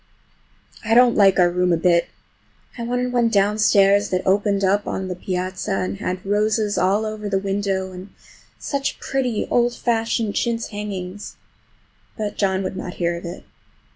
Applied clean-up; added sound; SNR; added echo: none; none; none; none.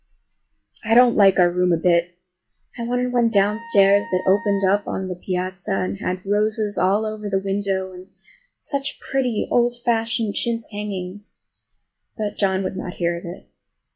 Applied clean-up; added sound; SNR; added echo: classical method log-MMSE.